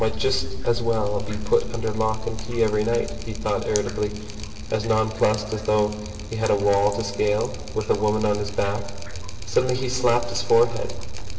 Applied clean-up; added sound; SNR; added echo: none; Drip; 12 dB; reverberation time 1.3 s.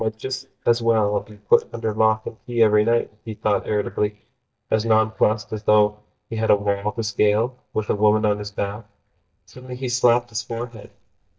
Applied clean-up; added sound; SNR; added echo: neural mask model DeepFilterNet 3.